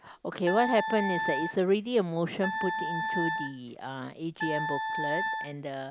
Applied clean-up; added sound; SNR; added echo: none; Wind instrument, woodwind instrument; 3 dB; none.